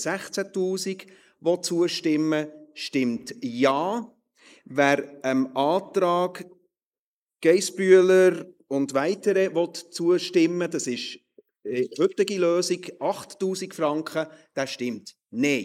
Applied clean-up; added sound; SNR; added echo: neural mask model Resemble Enhance denoiser.